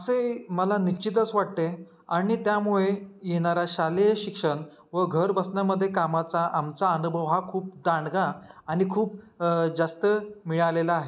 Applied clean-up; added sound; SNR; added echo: none; none; none; none.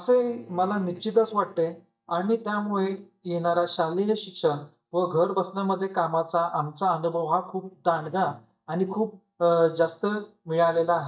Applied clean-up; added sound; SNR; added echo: neural mask model DeepFilterNet 3.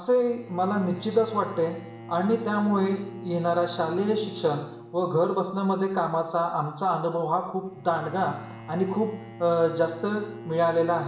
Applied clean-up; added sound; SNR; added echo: none; Bowed string instrument; 16 dB; reverberation time 0.7 s.